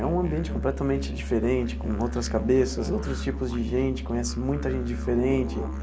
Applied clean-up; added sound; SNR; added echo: none; Musical instrument; 5 dB; none.